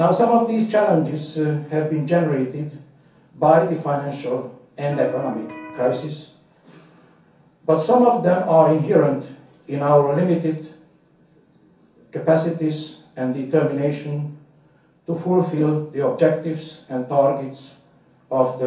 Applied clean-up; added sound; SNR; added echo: none; Electric guitar; 15 dB; reverberation time 0.6 s.